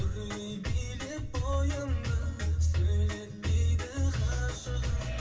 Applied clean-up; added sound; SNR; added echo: none; none; none; reverberation time 0.3 s.